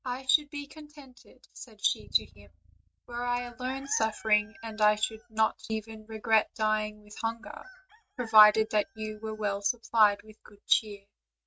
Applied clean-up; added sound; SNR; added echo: neural mask model RNNoise.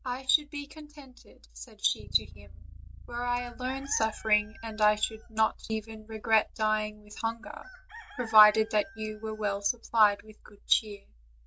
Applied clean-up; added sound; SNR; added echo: none; Bass guitar + Chicken, rooster; 18 dB; none.